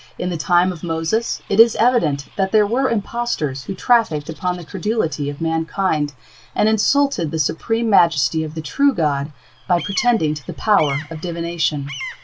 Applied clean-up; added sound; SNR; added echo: none; Bird vocalization, bird call, bird song; 20 dB; none.